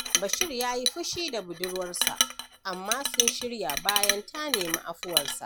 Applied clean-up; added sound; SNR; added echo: none; Chink, clink; -3 dB; none.